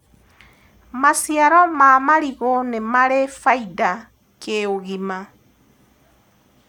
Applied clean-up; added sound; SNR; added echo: none; none; none; none.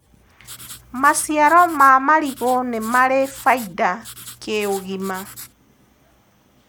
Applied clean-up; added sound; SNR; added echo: none; Writing; 19 dB; none.